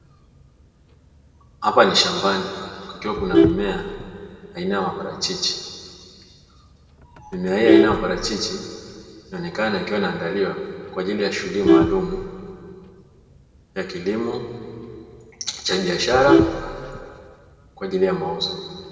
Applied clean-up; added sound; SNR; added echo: none; Vehicle horn, car horn, honking; 1 dB; reverberation time 2.0 s.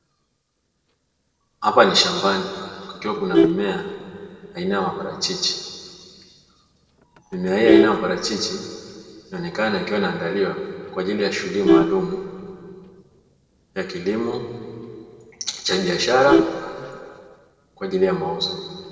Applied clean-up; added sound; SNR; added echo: neural separator model SepFormer DNS4.